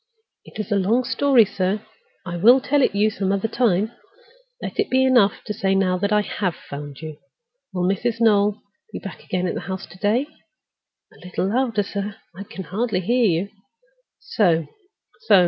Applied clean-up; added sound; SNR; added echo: none; none; none; none.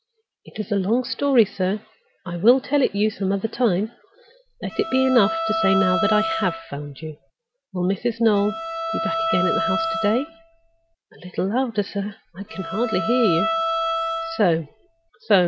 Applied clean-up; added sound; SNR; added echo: none; Bowed string instrument; 3 dB; none.